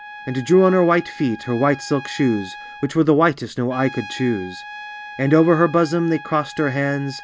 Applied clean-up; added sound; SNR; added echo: none; Trumpet; 17 dB; none.